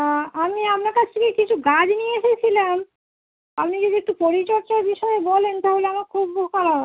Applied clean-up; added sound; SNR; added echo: none; none; none; none.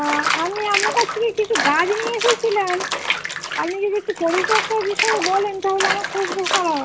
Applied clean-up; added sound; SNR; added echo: none; Bathtub (filling or washing) / Water; 2 dB; none.